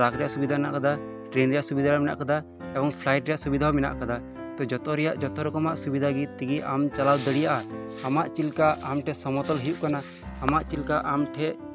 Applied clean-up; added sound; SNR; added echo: none; Piano; 11 dB; none.